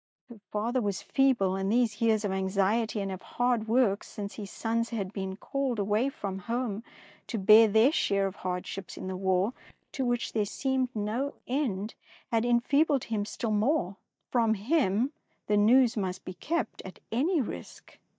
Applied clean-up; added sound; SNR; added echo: neural mask model DeepFilterNet 3.